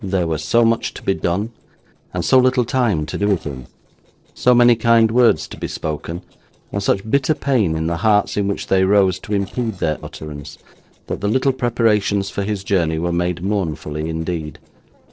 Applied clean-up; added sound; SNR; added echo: neural separator model SepFormer DNS4.